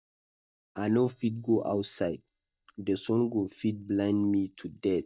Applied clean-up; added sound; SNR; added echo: neural mask model DeepFilterNet 3.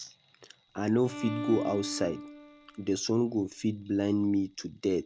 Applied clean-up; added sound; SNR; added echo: none; Bowed string instrument; 11 dB; none.